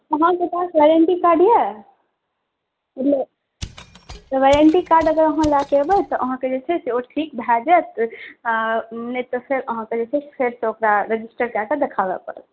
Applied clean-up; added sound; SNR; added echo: none; Mechanisms; 17 dB; none.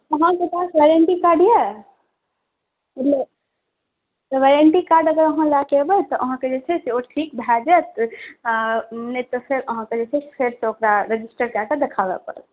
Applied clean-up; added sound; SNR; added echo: none; none; none; none.